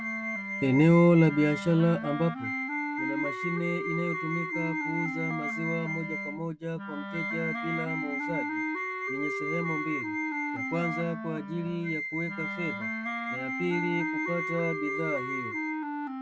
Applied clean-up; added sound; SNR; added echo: none; Wind instrument, woodwind instrument + Wind instrument, woodwind instrument; 3 dB; none.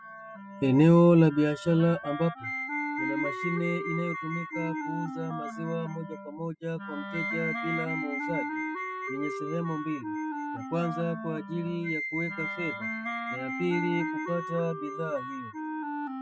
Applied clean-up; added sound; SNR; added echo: classical method spectral subtraction.